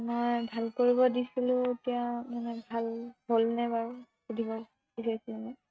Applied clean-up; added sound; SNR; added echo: neural mask model RNNoise.